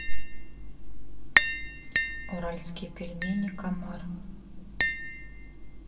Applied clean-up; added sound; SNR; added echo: none; Tap; 5 dB; reverberation time 2.6 s.